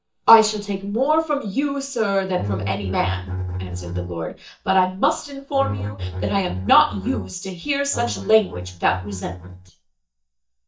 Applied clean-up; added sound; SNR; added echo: neural mask model DeepFilterNet 3.